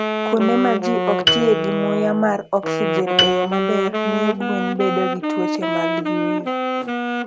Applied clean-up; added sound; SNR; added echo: none; Piano + Wind instrument, woodwind instrument; -1 dB; none.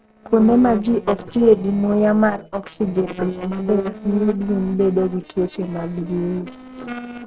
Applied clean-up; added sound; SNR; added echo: neural separator model SepFormer DNS4.